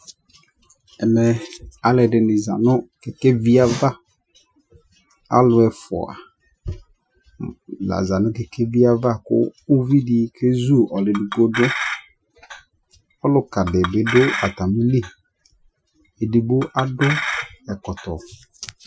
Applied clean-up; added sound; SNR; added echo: classical method Wiener filter.